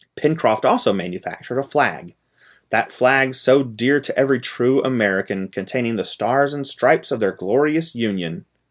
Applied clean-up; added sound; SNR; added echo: none; none; none; none.